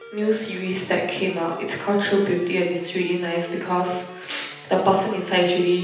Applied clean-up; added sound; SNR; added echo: none; Ringtone; 19 dB; reverberation time 0.9 s.